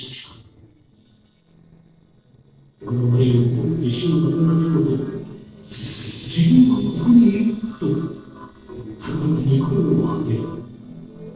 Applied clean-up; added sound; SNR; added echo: neural separator model SepFormer DNS4.